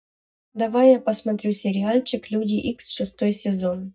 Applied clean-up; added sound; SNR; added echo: neural mask model DeepFilterNet 3.